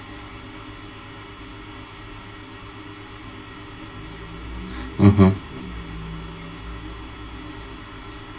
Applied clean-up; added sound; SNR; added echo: none; none; none; reverberation time 0.2 s.